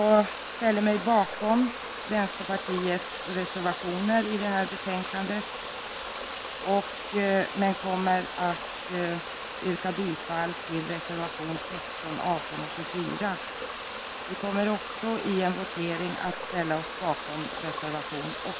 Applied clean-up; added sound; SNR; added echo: none; Water; 4 dB; none.